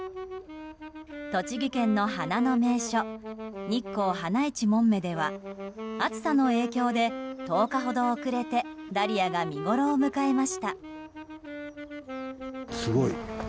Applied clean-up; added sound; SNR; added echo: none; Wind instrument, woodwind instrument; 9 dB; none.